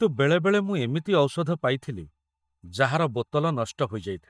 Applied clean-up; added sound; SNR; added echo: neural mask model DeepFilterNet 3.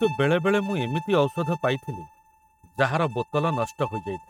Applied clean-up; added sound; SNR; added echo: neural mask model RNNoise.